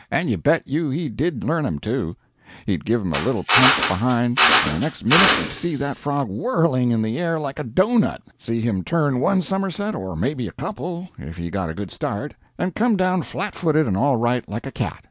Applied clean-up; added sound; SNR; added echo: none; Drill; -3 dB; none.